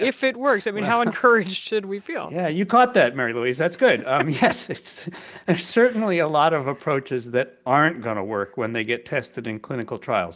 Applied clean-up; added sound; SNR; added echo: none; none; none; none.